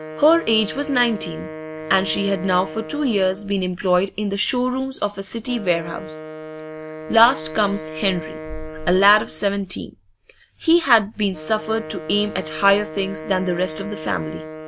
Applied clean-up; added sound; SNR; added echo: none; Wind instrument, woodwind instrument; 13 dB; none.